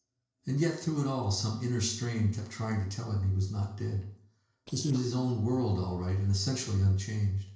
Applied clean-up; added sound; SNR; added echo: neural separator model SepFormer DNS4.